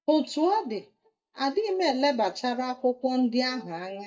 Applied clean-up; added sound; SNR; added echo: neural mask model DeepFilterNet 3.